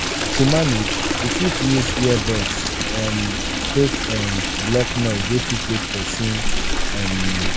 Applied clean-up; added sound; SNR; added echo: none; Stream; -1 dB; none.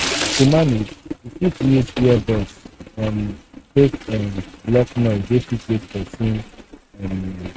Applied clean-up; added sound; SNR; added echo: neural mask model RNNoise.